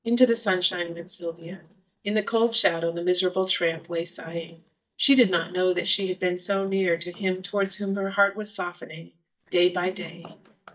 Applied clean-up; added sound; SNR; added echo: neural mask model DeepFilterNet 3.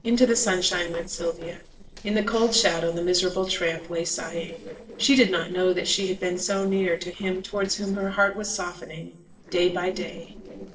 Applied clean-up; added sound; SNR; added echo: neural separator model SepFormer DNS4.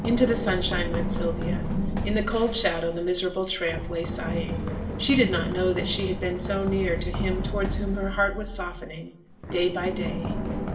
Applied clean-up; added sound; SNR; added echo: none; Run; 3 dB; reverberation time 0.7 s.